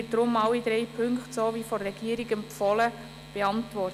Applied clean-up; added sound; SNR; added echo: none; none; none; none.